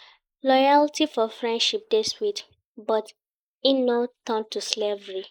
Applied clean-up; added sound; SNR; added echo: neural mask model Resemble Enhance denoiser.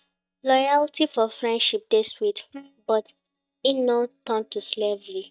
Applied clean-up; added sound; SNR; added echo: neural mask model DeepFilterNet 3.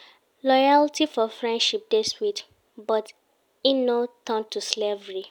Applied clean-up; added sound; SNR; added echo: none; none; none; none.